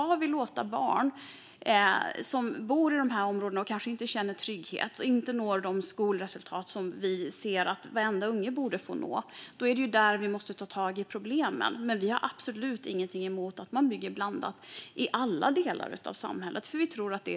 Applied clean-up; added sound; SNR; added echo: none; none; none; none.